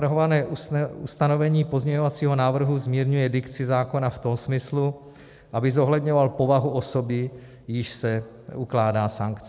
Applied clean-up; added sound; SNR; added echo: none; none; none; none.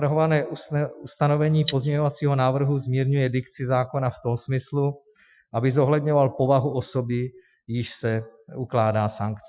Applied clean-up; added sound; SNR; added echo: classical method Wiener filter.